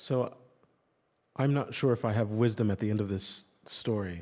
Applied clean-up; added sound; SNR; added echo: none; none; none; none.